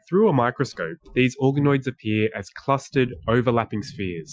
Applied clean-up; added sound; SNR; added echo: classical method Wiener filter.